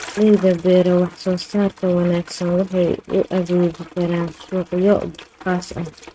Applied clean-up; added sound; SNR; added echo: neural mask model RNNoise.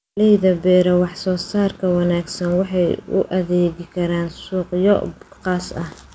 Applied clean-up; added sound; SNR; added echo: none; none; none; none.